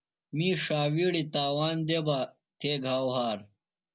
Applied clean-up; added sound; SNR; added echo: none; none; none; none.